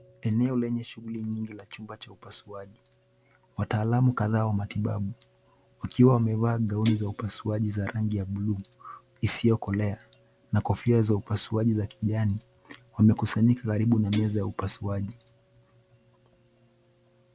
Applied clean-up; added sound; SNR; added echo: none; Guitar; 13 dB; none.